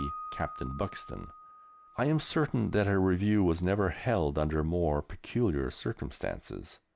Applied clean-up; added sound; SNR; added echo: none; Piano; 19 dB; none.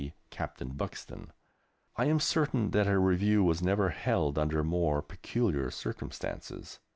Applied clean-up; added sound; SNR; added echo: none; none; none; none.